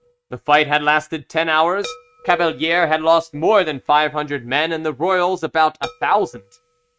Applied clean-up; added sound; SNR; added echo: neural mask model RNNoise.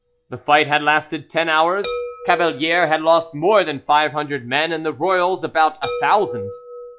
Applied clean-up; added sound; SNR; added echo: classical method log-MMSE.